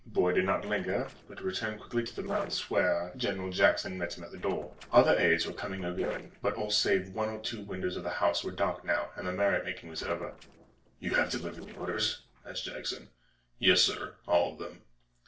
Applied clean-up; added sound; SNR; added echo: neural separator model SepFormer DNS4.